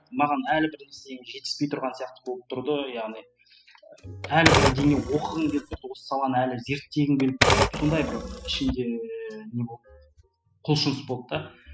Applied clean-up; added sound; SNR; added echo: classical method spectral subtraction.